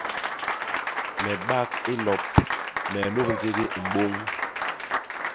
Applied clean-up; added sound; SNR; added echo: none; Applause; 1 dB; none.